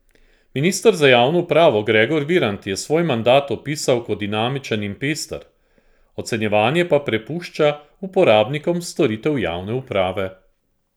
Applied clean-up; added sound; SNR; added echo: none; none; none; none.